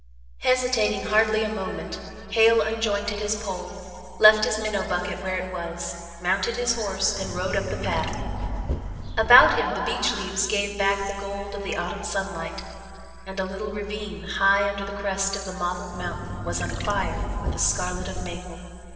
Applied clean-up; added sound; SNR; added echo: none; Trickle, dribble / Chirp, tweet; 5 dB; reverberation time 2.8 s.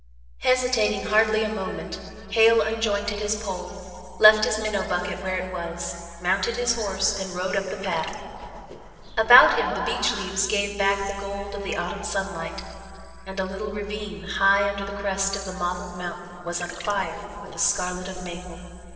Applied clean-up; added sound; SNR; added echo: neural separator model SepFormer DNS4.